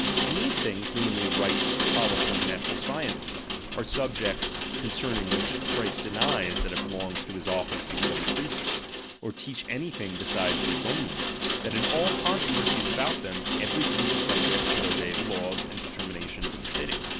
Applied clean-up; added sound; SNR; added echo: none; Rain; -4 dB; none.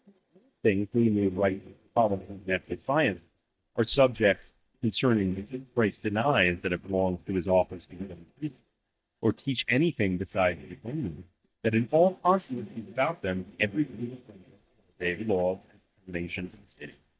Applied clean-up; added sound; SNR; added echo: neural mask model DeepFilterNet 3.